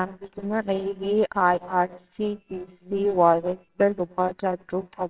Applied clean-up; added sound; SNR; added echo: neural separator model SepFormer WHAMR!.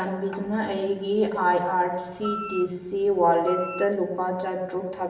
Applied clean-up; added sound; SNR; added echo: none; Wind instrument, woodwind instrument; 10 dB; reverberation time 1.0 s.